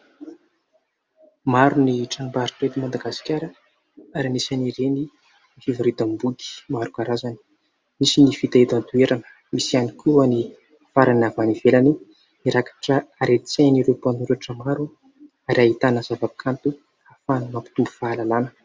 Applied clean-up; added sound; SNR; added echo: none; none; none; none.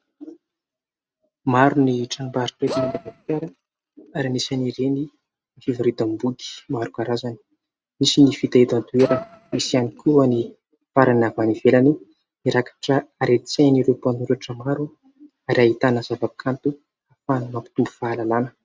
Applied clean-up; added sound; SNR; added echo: neural mask model RNNoise.